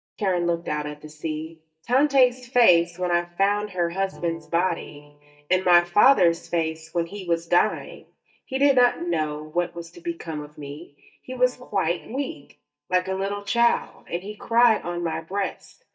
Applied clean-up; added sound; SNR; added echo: neural mask model DeepFilterNet 3.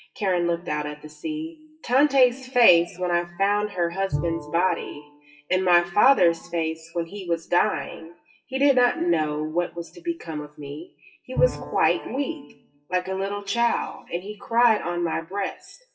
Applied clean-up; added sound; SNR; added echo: classical method WPE with log-MMSE.